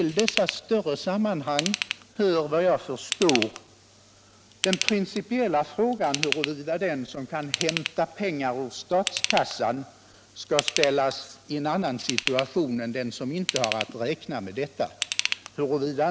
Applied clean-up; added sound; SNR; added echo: none; Ratchet, pawl / Tools; 7 dB; none.